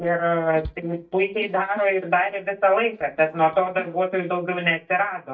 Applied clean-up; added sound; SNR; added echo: neural mask model DeepFilterNet 3.